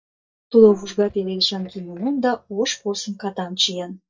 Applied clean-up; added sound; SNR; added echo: neural mask model DeepFilterNet 3.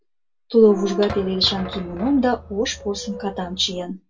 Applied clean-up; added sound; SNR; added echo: none; Squeak / Thump, thud; 13 dB; reverberation time 0.1 s.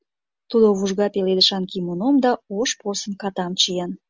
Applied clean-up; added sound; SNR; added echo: none; none; none; none.